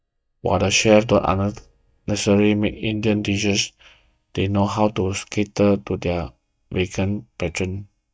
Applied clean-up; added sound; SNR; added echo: neural mask model DeepFilterNet 3.